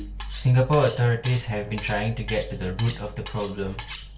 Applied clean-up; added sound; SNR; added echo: none; Cutlery, silverware; 17 dB; reverberation time 0.2 s.